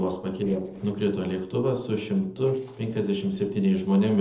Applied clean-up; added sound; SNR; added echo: neural separator model SepFormer DNS4.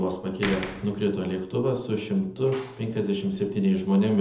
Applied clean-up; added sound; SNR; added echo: none; Slam; 16 dB; reverberation time 0.7 s.